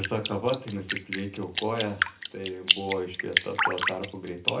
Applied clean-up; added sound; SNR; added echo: none; Drip; -1 dB; reverberation time 0.3 s.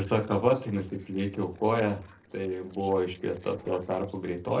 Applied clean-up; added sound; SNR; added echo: neural separator model SepFormer DNS4.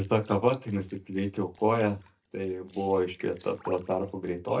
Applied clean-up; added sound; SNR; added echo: neural mask model DeepFilterNet 3.